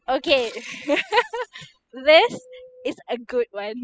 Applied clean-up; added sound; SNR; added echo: classical method spectral subtraction.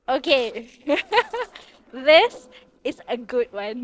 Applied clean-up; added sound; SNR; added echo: neural separator model SepFormer DNS4.